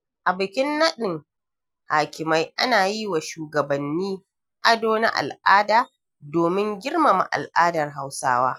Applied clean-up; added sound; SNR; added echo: none; none; none; none.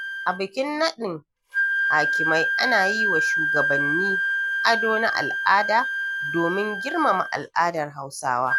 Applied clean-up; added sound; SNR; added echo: none; Wind instrument, woodwind instrument; 0 dB; none.